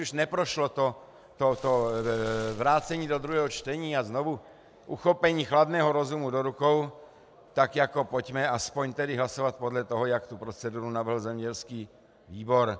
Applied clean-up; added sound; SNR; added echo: none; Fire; 18 dB; none.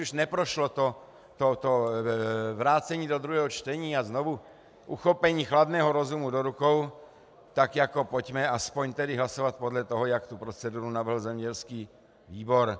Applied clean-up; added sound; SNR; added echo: none; none; none; none.